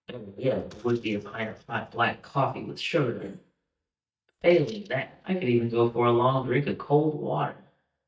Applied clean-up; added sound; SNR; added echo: neural mask model DeepFilterNet 3.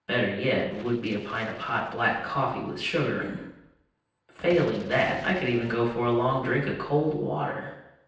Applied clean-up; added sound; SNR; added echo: neural separator model SepFormer DNS4.